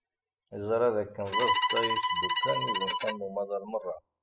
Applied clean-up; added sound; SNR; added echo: classical method spectral subtraction.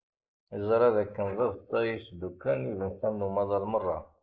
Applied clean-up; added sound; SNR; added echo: neural mask model Resemble Enhance denoiser.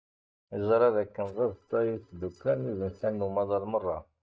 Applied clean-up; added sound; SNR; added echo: neural mask model DeepFilterNet 3.